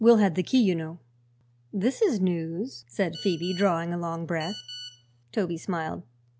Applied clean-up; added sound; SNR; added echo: none; Telephone; 16 dB; none.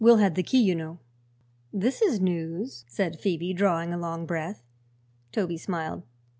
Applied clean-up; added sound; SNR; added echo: none; none; none; none.